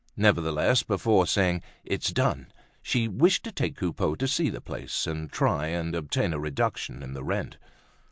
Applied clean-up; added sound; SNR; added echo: none; none; none; none.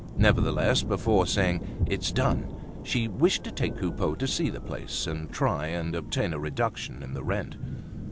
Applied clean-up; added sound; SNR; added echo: none; Thunder / Rain; 4 dB; none.